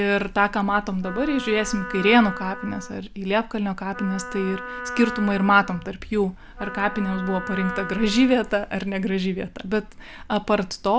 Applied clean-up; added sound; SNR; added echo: none; Wind instrument, woodwind instrument; 11 dB; none.